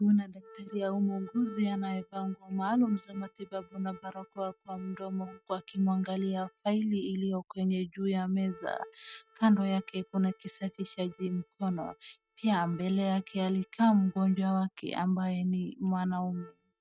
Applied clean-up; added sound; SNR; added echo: neural mask model RNNoise.